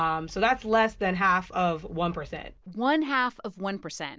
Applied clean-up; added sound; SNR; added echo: none; none; none; none.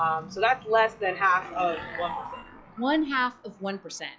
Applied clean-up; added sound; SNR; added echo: classical method log-MMSE.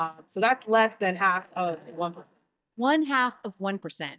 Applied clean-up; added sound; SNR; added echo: neural mask model DeepFilterNet 3.